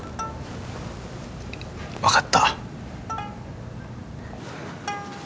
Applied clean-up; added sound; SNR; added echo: none; Plucked string instrument; 11 dB; none.